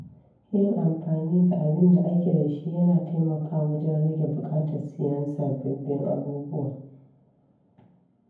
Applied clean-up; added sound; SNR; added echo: none; none; none; reverberation time 0.9 s.